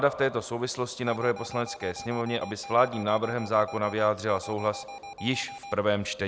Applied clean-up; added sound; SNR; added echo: none; Alarm; 14 dB; none.